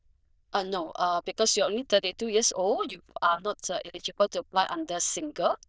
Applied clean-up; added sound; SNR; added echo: neural diffusion model UNIVERSE++.